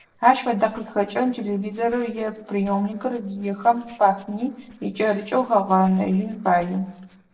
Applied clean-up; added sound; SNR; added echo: neural separator model SepFormer DNS4.